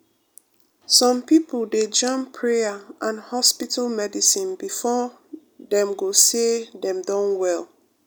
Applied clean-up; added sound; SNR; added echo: none; none; none; none.